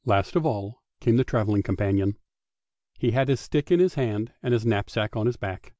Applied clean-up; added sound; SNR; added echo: none; none; none; none.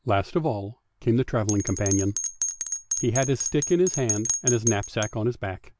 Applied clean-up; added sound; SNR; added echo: none; Bell; 6 dB; none.